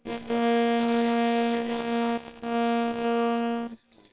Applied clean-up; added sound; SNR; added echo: neural separator model SepFormer WHAMR!.